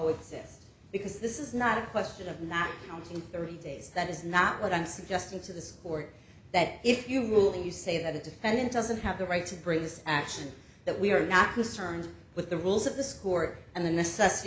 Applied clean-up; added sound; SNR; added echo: none; none; none; none.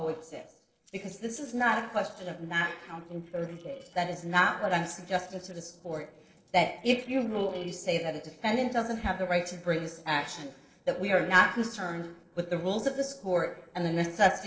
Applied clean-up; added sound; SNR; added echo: neural separator model SepFormer DNS4.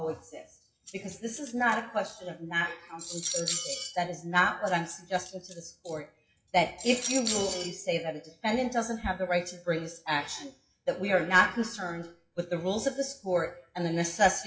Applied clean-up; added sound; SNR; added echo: classical method WPE with log-MMSE.